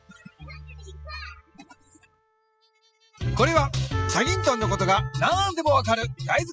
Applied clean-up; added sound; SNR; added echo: classical method spectral subtraction.